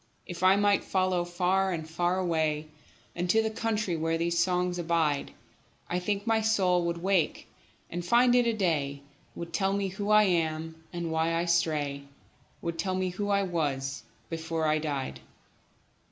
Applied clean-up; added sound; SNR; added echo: none; none; none; none.